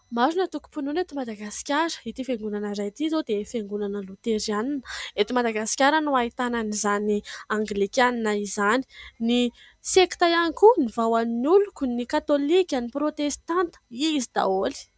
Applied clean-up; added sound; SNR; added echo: none; none; none; none.